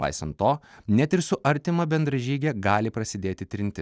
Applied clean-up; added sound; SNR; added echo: none; none; none; none.